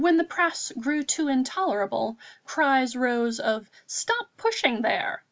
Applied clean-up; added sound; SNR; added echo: none; none; none; none.